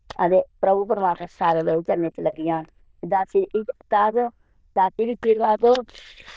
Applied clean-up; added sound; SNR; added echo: neural diffusion model UNIVERSE++.